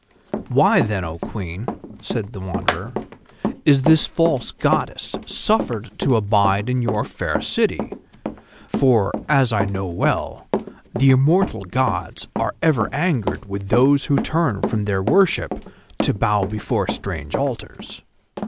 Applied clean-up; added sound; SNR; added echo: none; Run; 8 dB; none.